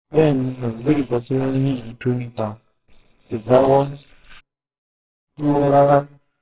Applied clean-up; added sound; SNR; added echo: neural separator model SepFormer WHAMR!.